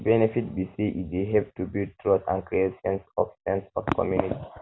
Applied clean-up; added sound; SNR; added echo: none; none; none; none.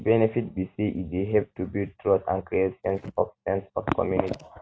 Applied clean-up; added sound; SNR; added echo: neural mask model RNNoise.